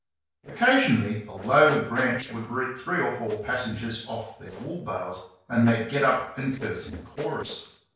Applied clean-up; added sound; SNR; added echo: neural separator model SepFormer DNS4.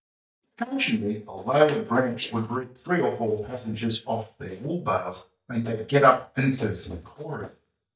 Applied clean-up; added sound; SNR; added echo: neural mask model DeepFilterNet 3.